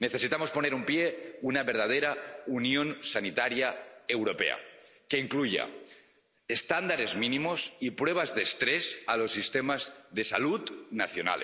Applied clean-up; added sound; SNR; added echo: none; none; none; none.